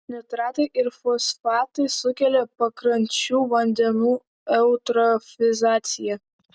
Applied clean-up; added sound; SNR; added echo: none; none; none; none.